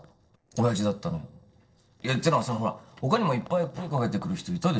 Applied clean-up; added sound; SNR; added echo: neural separator model SepFormer DNS4.